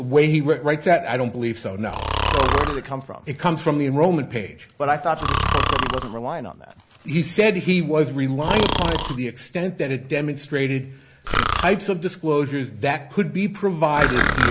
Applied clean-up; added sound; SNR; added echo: none; Breathing; 5 dB; none.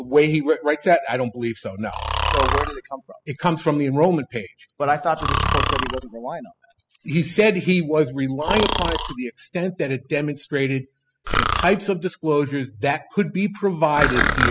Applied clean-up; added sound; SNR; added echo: classical method spectral subtraction.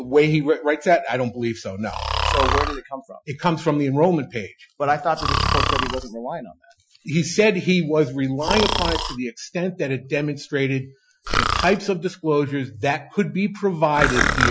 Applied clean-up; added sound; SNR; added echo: classical method Wiener filter.